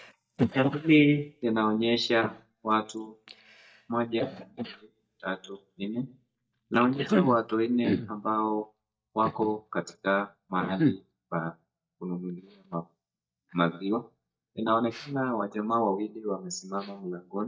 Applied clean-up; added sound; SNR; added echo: neural mask model DeepFilterNet 3.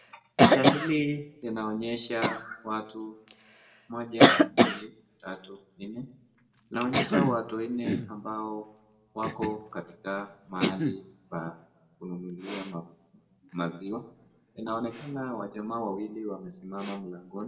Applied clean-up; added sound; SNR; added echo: none; Cough; -5 dB; reverberation time 0.5 s.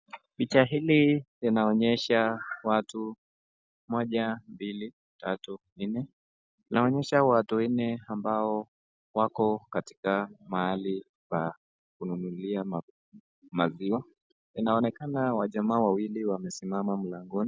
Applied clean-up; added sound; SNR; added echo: none; none; none; none.